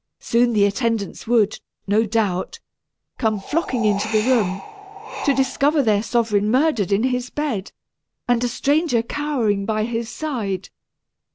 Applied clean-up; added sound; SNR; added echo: none; Wind; 10 dB; none.